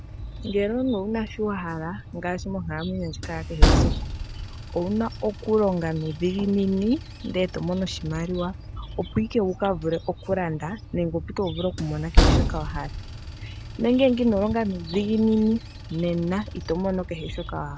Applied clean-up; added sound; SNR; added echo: none; Train; 2 dB; none.